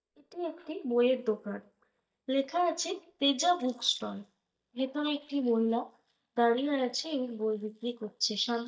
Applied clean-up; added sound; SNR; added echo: neural mask model DeepFilterNet 3.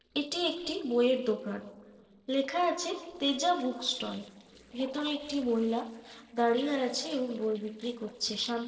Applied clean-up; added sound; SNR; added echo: neural separator model SepFormer DNS4.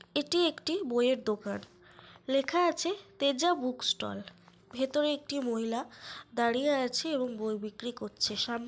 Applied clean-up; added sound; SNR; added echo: none; none; none; none.